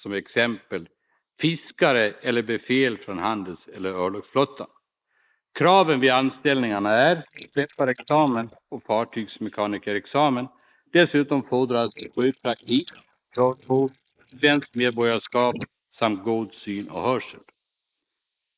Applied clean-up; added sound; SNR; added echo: neural mask model Resemble Enhance denoiser.